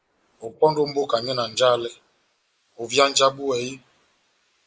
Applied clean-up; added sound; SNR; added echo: neural mask model Resemble Enhance denoiser.